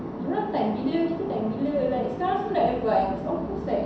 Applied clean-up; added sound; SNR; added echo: none; none; none; reverberation time 0.7 s.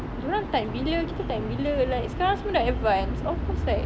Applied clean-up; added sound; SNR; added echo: none; none; none; none.